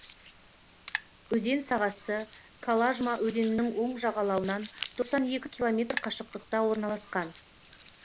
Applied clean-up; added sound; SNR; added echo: none; Hands; 11 dB; none.